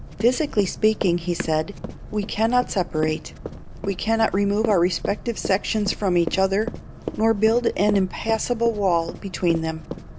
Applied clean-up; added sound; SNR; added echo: none; Boat, Water vehicle + Run; 10 dB; none.